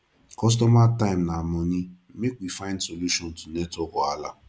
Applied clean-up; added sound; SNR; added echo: none; none; none; none.